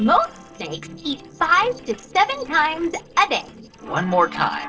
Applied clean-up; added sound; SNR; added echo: neural separator model SepFormer DNS4.